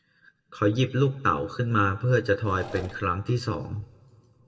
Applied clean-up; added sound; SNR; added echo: none; Engine / Mechanisms; 16 dB; reverberation time 1.1 s.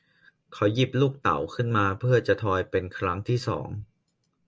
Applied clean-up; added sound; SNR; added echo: none; none; none; none.